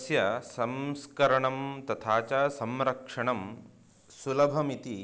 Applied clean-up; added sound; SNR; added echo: none; none; none; none.